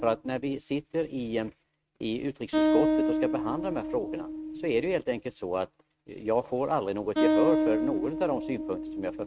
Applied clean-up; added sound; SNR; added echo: neural mask model RNNoise.